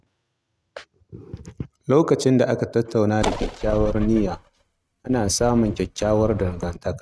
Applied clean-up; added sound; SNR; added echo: neural mask model RNNoise.